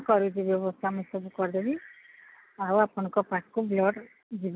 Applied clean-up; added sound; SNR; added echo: none; none; none; none.